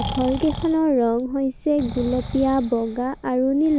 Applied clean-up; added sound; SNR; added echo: none; Breathing; 12 dB; none.